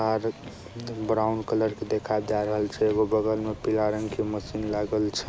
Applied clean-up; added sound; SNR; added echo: none; Motor vehicle (road); 16 dB; none.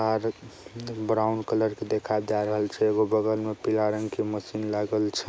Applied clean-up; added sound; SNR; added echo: none; none; none; none.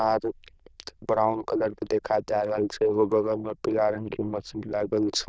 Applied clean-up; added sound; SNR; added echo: neural diffusion model UNIVERSE++.